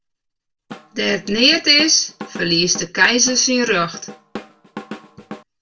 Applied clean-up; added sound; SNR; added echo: none; Drum / Drum kit; 16 dB; reverberation time 0.2 s.